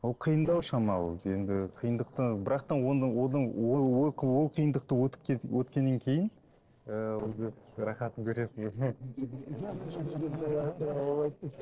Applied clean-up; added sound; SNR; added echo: neural separator model SepFormer DNS4.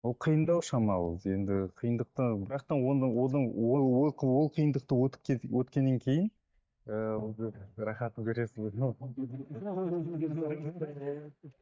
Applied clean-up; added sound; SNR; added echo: neural mask model DeepFilterNet 3.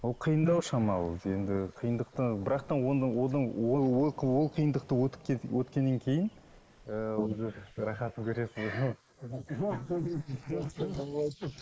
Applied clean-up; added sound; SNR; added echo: neural mask model Resemble Enhance denoiser.